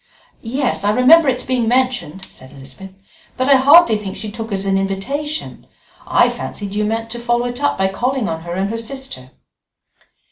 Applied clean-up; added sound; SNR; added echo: none; none; none; none.